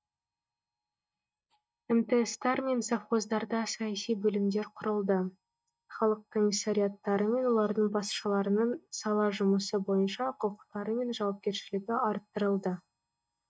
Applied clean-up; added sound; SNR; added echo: neural mask model DeepFilterNet 3.